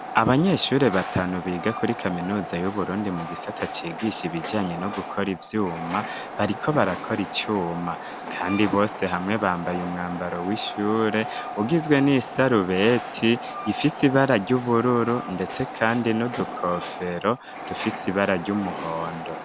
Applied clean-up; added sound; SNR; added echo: none; Train; 10 dB; none.